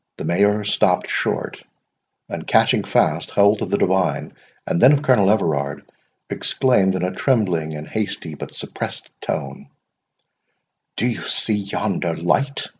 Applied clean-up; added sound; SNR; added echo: none; none; none; none.